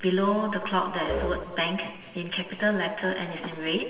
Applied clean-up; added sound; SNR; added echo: none; Musical instrument; 11 dB; reverberation time 2.2 s.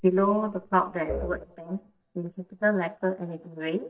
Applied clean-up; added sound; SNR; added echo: neural mask model DeepFilterNet 3.